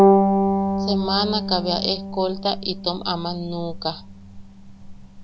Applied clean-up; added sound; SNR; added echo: none; Bowed string instrument; -4 dB; none.